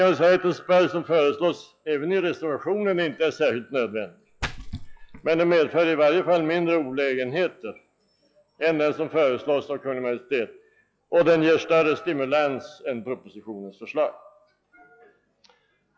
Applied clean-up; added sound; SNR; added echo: classical method log-MMSE.